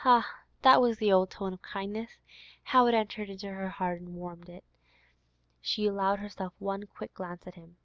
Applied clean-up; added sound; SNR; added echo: none; none; none; none.